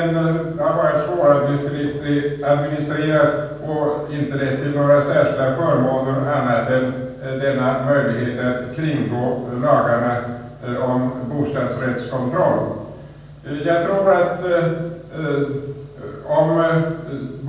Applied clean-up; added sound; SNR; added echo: none; none; none; reverberation time 1.2 s.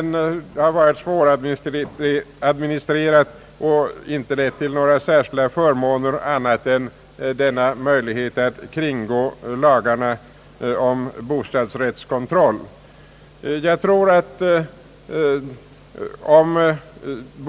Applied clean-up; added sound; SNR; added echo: none; none; none; none.